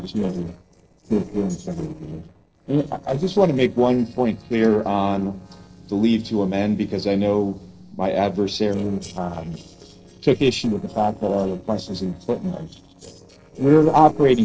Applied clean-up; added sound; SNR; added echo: neural separator model SepFormer DNS4.